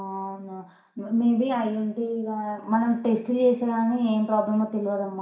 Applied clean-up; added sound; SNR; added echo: none; none; none; reverberation time 0.5 s.